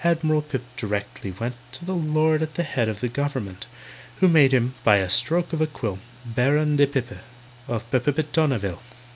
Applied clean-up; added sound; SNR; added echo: none; none; none; none.